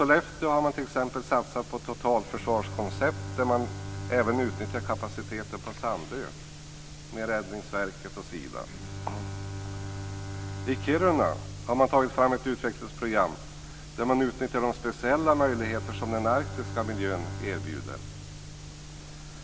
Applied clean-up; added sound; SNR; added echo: none; Bowed string instrument; 11 dB; none.